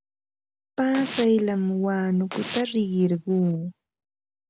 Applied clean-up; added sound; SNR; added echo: none; Domestic sounds, home sounds; 11 dB; none.